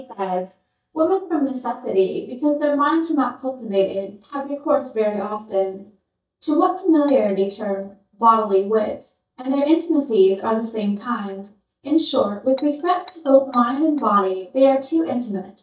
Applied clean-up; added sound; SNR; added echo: neural mask model DeepFilterNet 3.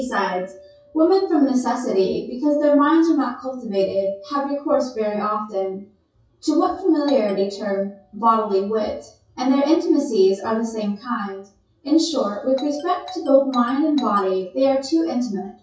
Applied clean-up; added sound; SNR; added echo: classical method WPE with log-MMSE.